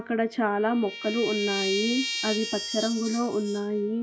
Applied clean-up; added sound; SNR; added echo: classical method log-MMSE.